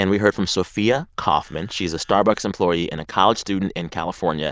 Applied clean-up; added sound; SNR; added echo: neural diffusion model UNIVERSE++.